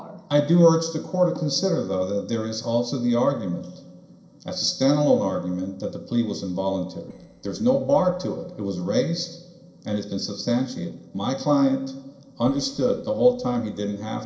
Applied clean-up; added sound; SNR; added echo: neural separator model SepFormer DNS4.